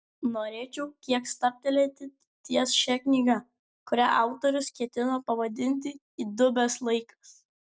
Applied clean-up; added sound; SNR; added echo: none; none; none; none.